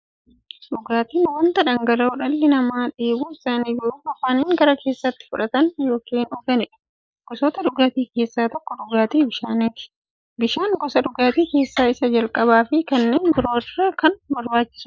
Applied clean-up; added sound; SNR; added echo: neural mask model Resemble Enhance denoiser.